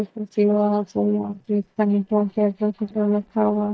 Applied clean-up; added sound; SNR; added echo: neural mask model DeepFilterNet 3.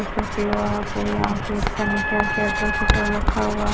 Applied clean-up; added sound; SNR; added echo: none; Writing + Wind instrument, woodwind instrument; 0 dB; none.